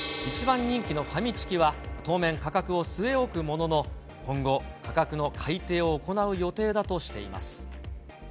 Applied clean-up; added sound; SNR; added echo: none; Gong; 14 dB; none.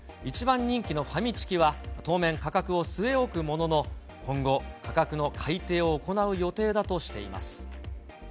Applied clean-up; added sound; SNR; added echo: none; none; none; none.